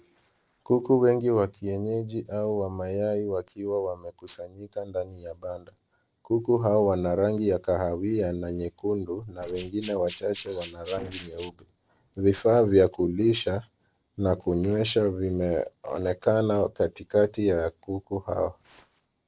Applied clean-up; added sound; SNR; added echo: neural separator model SepFormer DNS4.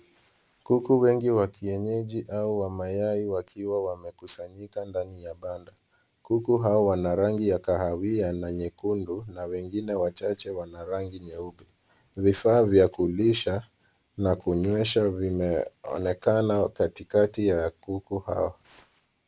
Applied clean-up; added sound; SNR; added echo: none; none; none; none.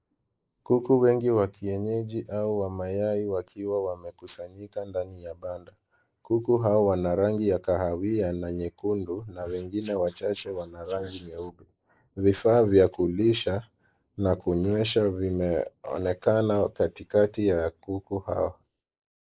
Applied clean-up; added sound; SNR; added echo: neural mask model Resemble Enhance denoiser.